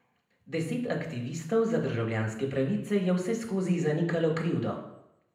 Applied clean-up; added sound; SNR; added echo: none; none; none; reverberation time 0.7 s.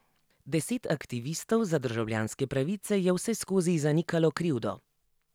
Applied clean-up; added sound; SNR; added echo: none; none; none; none.